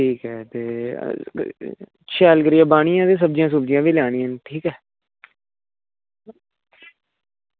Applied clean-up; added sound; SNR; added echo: none; none; none; none.